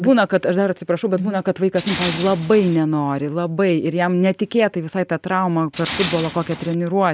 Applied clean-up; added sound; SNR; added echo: none; Tools; 10 dB; none.